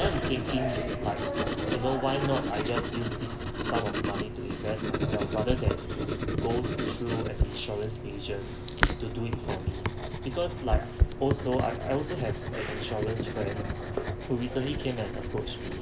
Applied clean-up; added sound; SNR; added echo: none; Writing; -2 dB; reverberation time 2.7 s.